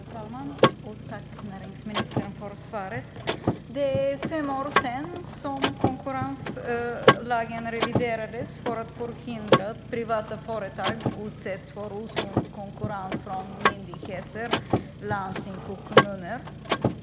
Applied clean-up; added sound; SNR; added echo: none; Mechanisms / Car; -4 dB; none.